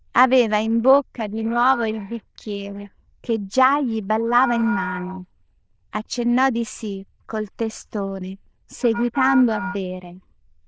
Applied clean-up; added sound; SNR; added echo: neural diffusion model UNIVERSE++.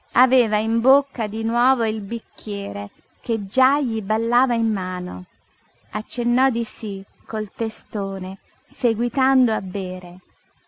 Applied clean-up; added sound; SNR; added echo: none; none; none; none.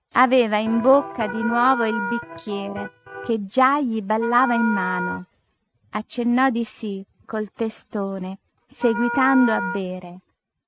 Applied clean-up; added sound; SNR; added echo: neural mask model RNNoise.